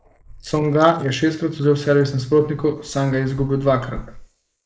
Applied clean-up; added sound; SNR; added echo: neural mask model Resemble Enhance denoiser.